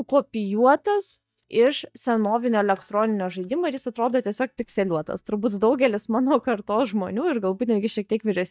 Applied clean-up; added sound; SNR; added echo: neural mask model DeepFilterNet 3.